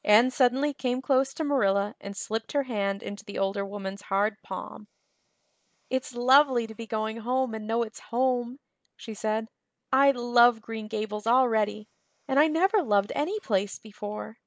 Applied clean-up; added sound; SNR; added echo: neural mask model Resemble Enhance denoiser.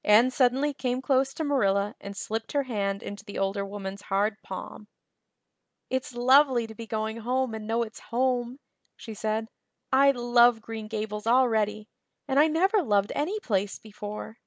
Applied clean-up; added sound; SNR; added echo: none; none; none; none.